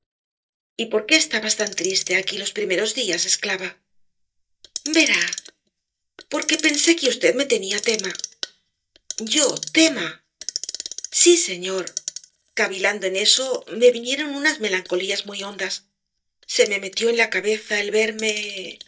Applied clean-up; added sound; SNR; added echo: neural mask model DeepFilterNet 3.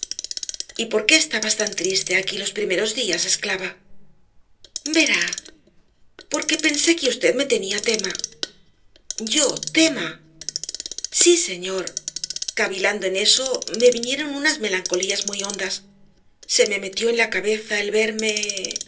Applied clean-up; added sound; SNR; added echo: none; Clock; 10 dB; reverberation time 0.2 s.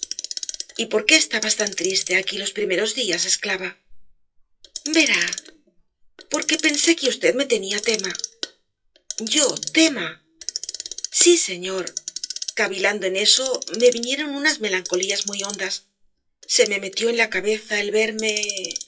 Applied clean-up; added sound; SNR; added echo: classical method WPE with log-MMSE.